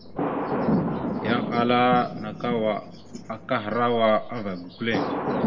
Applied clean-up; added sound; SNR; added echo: none; Thunder; 3 dB; reverberation time 0.6 s.